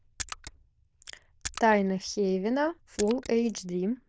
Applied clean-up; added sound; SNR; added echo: neural diffusion model UNIVERSE++.